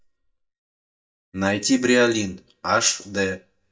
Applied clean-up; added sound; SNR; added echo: neural mask model DeepFilterNet 3.